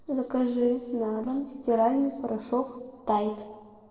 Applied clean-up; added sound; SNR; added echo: neural separator model SepFormer DNS4.